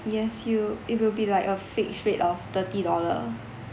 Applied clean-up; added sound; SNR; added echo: none; none; none; none.